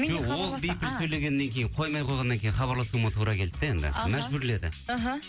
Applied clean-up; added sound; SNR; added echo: none; none; none; none.